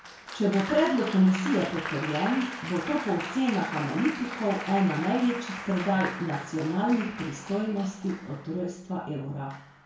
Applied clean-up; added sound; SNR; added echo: none; Applause; 10 dB; reverberation time 0.3 s.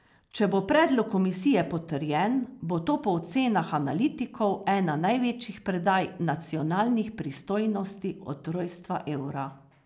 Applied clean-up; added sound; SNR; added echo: none; none; none; none.